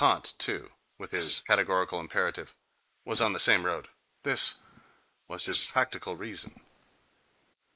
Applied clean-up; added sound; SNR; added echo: neural mask model Resemble Enhance denoiser.